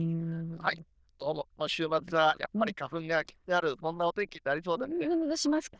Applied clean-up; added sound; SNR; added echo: neural diffusion model UNIVERSE++.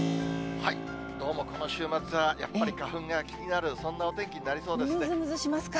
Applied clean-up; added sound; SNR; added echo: none; Keyboard (musical); 7 dB; none.